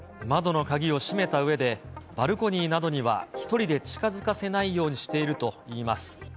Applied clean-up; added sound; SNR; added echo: none; none; none; none.